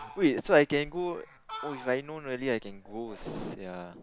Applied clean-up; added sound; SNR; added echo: none; Fowl; 17 dB; none.